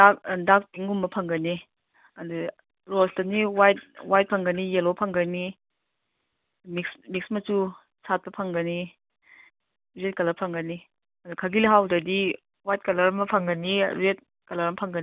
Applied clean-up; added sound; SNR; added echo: none; none; none; none.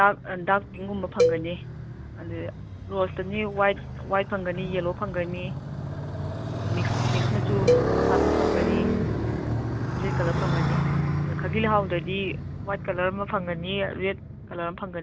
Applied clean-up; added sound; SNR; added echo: none; Motorcycle + Cowbell; -2 dB; none.